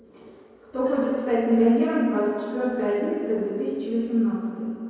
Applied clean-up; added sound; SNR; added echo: none; none; none; reverberation time 2.2 s.